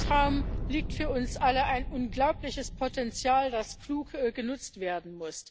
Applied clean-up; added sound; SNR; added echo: none; Explosion; 6 dB; none.